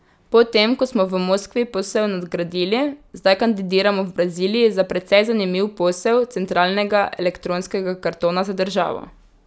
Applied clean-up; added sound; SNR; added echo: none; none; none; none.